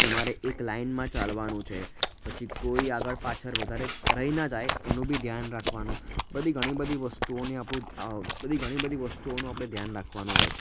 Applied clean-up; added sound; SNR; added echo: none; Chewing, mastication + Tambourine; 0 dB; none.